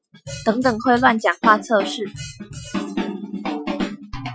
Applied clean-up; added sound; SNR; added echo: classical method Wiener filter.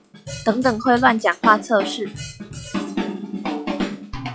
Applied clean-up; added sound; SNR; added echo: classical method log-MMSE.